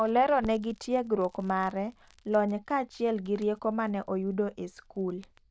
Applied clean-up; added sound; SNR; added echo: neural diffusion model UNIVERSE++.